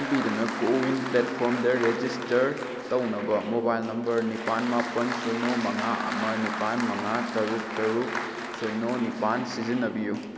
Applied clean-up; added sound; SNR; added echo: none; Applause; 8 dB; none.